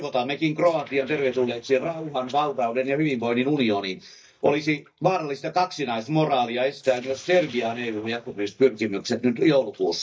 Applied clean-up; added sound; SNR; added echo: neural mask model DeepFilterNet 3.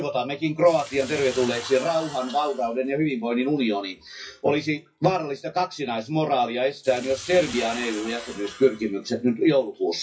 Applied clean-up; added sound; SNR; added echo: classical method WPE with log-MMSE.